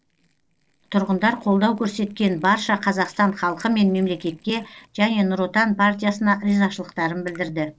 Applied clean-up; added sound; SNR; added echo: neural separator model SepFormer DNS4.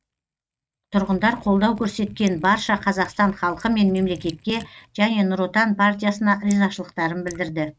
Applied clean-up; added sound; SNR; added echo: neural mask model RNNoise.